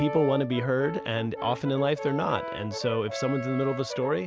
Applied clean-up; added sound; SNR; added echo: none; Brass instrument; 8 dB; none.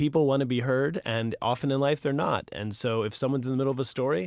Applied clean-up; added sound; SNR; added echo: none; none; none; none.